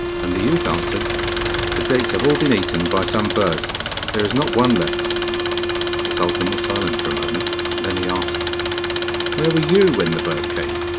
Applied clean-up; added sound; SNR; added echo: none; Engine + Wind instrument, woodwind instrument; -1 dB; none.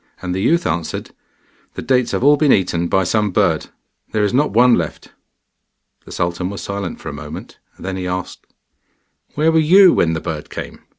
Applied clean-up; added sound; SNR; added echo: none; none; none; none.